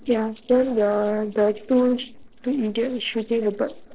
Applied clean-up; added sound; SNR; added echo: neural separator model SepFormer DNS4.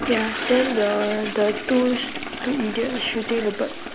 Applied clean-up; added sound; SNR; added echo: none; Toilet flush; 7 dB; none.